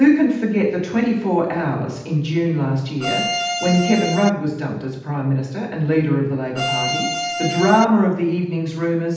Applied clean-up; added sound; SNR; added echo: none; Bowed string instrument; 4 dB; reverberation time 0.8 s.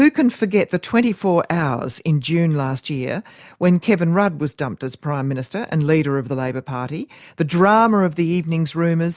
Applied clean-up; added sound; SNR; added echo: none; none; none; none.